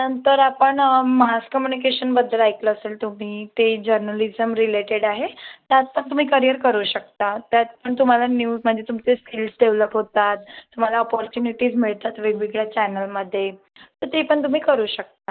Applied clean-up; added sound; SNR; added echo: neural mask model Resemble Enhance denoiser.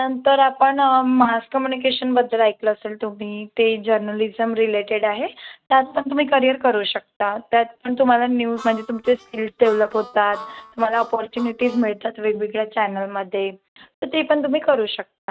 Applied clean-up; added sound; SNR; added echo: neural mask model RNNoise.